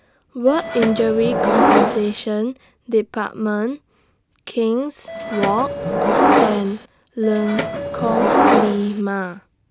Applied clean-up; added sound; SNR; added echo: none; Subway, metro, underground; -3 dB; none.